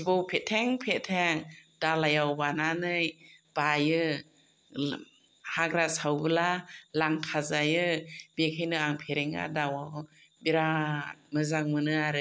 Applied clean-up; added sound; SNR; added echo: none; none; none; none.